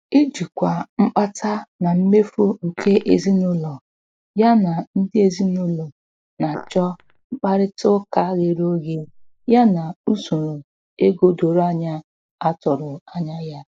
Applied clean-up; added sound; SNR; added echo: neural mask model Resemble Enhance denoiser.